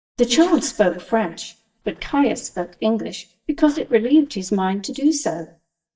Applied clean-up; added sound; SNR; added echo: neural mask model DeepFilterNet 3.